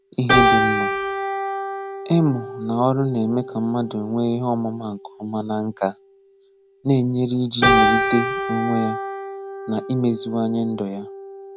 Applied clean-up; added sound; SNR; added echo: none; Keyboard (musical); 1 dB; none.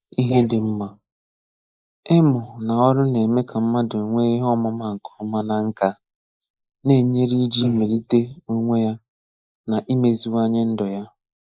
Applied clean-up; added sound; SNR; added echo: neural mask model Resemble Enhance denoiser.